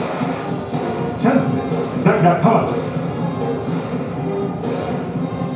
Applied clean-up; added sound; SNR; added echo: none; none; none; reverberation time 0.6 s.